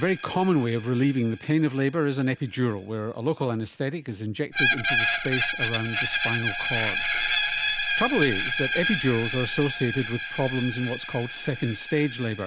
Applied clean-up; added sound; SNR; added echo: none; Screech; 3 dB; none.